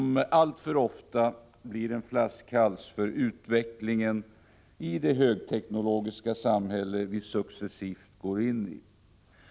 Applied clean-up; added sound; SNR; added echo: none; none; none; none.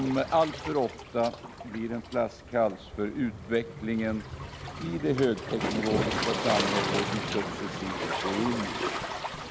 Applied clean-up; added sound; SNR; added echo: none; Waves, surf; 3 dB; none.